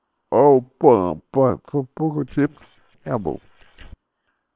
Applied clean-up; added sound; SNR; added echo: neural separator model SepFormer WHAM!.